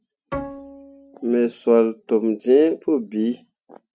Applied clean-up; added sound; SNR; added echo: neural mask model RNNoise.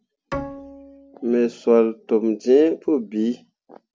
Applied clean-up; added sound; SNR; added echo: none; Bowed string instrument; 16 dB; none.